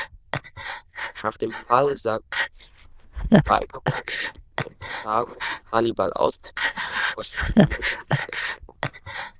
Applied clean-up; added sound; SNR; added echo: neural diffusion model UNIVERSE++.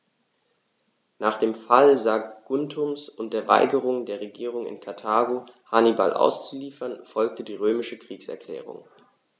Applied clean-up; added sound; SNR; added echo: none; none; none; none.